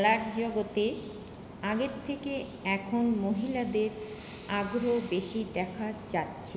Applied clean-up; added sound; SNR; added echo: none; none; none; none.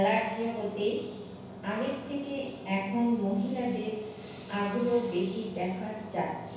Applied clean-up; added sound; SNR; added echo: none; none; none; reverberation time 0.7 s.